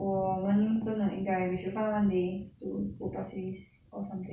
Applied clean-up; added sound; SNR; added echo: none; none; none; none.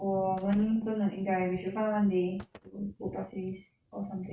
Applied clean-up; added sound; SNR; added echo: neural mask model RNNoise.